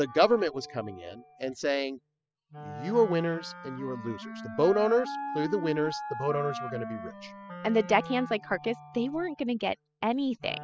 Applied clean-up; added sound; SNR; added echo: classical method spectral subtraction.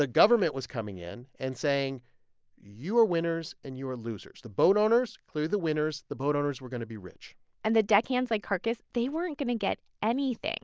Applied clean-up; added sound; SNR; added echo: none; none; none; none.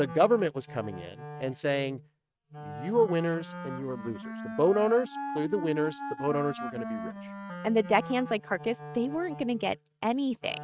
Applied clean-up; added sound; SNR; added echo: neural mask model RNNoise.